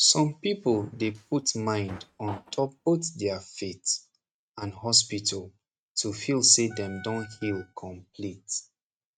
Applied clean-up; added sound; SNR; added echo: neural mask model RNNoise.